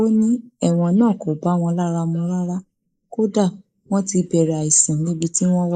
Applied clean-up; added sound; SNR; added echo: neural mask model Resemble Enhance denoiser.